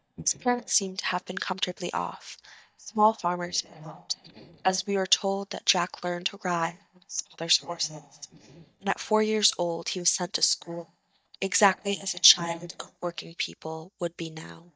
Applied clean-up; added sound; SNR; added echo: neural mask model DeepFilterNet 3.